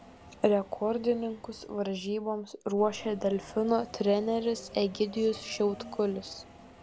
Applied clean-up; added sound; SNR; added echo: none; Subway, metro, underground; 19 dB; none.